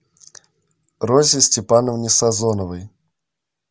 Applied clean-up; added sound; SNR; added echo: none; none; none; none.